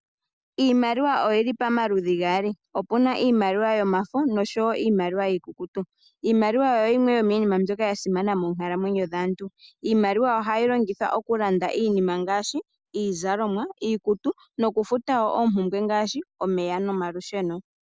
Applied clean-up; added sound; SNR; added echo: none; none; none; none.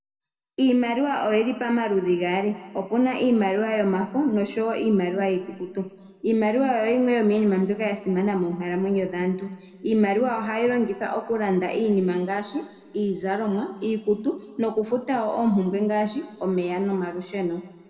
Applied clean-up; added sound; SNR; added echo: none; none; none; reverberation time 1.7 s.